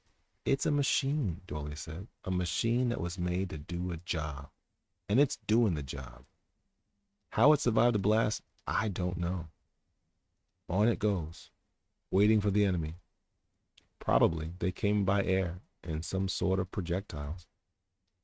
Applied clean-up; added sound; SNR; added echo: neural mask model RNNoise.